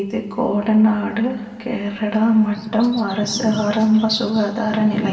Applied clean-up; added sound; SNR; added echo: none; Bird vocalization, bird call, bird song; 15 dB; reverberation time 2.7 s.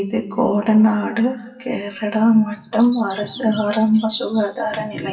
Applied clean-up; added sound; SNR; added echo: classical method WPE with log-MMSE.